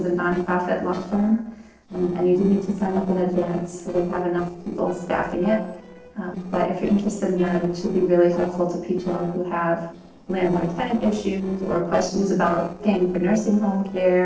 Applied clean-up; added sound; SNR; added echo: neural separator model SepFormer DNS4.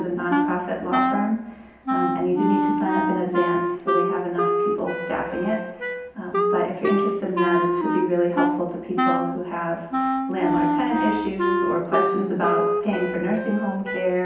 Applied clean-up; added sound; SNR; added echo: none; Wind instrument, woodwind instrument; -1 dB; reverberation time 0.9 s.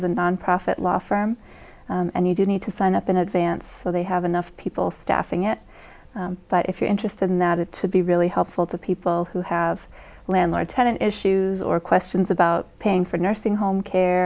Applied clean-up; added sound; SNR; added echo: none; none; none; none.